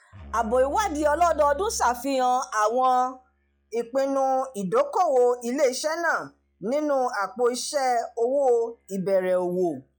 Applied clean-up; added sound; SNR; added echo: classical method log-MMSE.